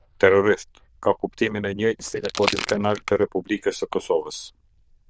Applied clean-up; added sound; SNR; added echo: neural diffusion model UNIVERSE++.